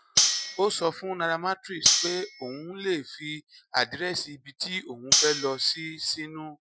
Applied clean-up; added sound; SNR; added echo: classical method Wiener filter.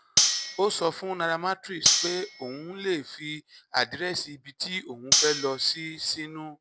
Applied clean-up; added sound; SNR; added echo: none; Cutlery, silverware; -3 dB; none.